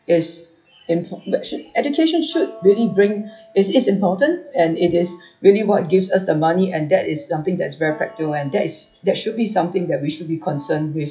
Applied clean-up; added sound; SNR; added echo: classical method WPE with log-MMSE.